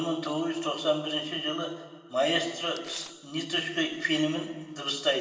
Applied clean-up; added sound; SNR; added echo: none; Tearing; 20 dB; reverberation time 1.4 s.